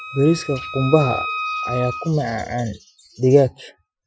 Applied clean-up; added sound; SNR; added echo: classical method Wiener filter.